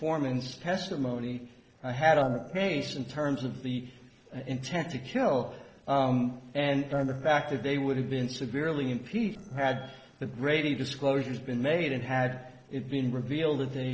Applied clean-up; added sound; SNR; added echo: neural separator model SepFormer DNS4.